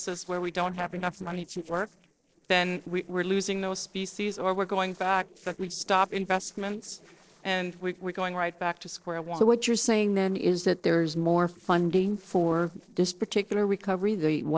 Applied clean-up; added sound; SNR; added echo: neural separator model SepFormer DNS4.